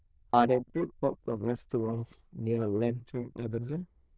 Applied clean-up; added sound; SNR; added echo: neural diffusion model UNIVERSE++.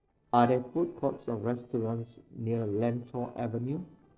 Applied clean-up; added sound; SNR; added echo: neural separator model SepFormer DNS4.